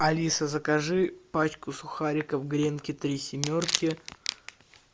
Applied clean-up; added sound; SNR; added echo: none; none; none; none.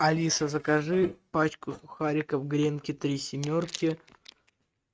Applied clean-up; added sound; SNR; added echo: neural mask model RNNoise.